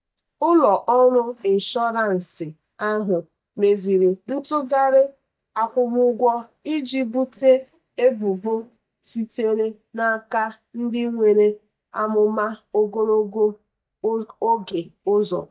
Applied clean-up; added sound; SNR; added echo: neural mask model DeepFilterNet 3.